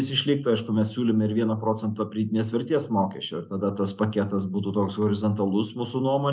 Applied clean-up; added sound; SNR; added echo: none; none; none; none.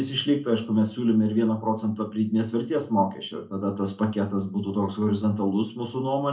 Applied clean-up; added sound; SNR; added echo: none; none; none; reverberation time 0.2 s.